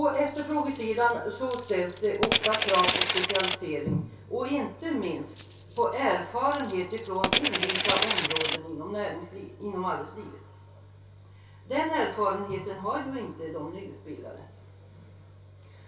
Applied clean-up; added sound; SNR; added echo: none; Coin (dropping); -3 dB; reverberation time 0.2 s.